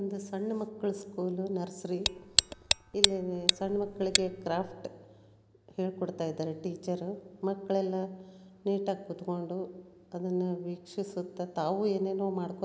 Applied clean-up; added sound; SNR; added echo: none; Tick; -3 dB; none.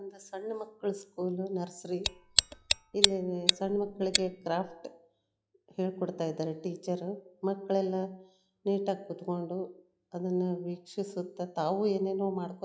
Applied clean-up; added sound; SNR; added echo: classical method log-MMSE.